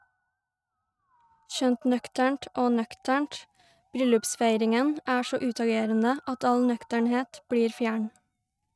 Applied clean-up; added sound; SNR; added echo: neural mask model RNNoise.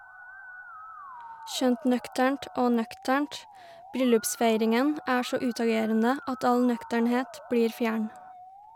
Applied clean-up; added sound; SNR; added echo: none; Musical instrument; 18 dB; none.